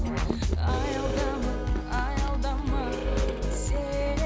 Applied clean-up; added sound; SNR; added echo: none; Chewing, mastication + Animal; 9 dB; none.